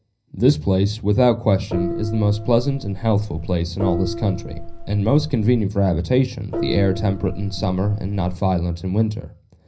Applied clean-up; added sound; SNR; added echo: none; Gong; 8 dB; reverberation time 0.4 s.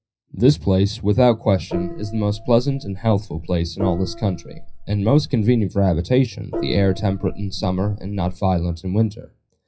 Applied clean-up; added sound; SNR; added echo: classical method WPE with log-MMSE.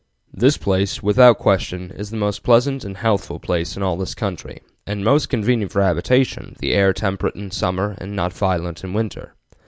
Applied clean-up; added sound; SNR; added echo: none; none; none; none.